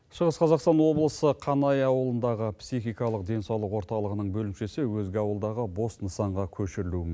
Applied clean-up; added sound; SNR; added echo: none; none; none; none.